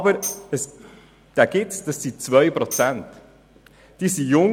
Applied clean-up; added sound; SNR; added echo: none; Tambourine; 15 dB; none.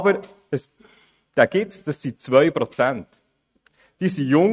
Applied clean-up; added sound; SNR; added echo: neural mask model RNNoise.